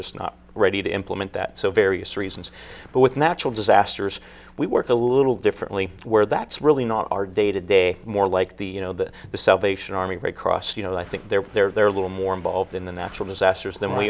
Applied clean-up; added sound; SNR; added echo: none; none; none; none.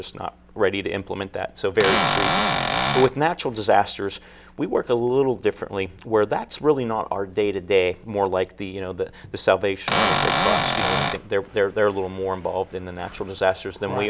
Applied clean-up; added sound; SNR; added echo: none; Cupboard open or close / Door; -4 dB; none.